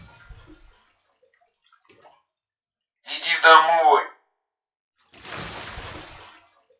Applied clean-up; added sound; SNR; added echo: classical method WPE with log-MMSE.